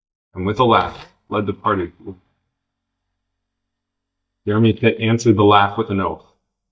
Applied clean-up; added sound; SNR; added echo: neural mask model DeepFilterNet 3.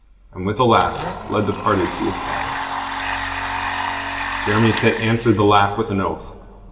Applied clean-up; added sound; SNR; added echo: none; Domestic sounds, home sounds; 6 dB; reverberation time 1.9 s.